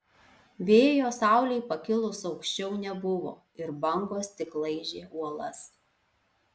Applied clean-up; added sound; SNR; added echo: none; none; none; none.